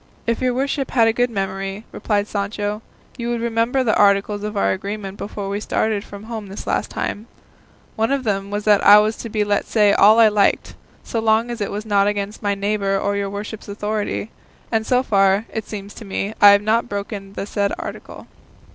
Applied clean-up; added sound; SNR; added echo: none; none; none; none.